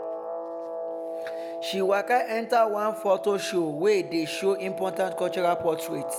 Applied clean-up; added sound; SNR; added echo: none; Guitar; 8 dB; none.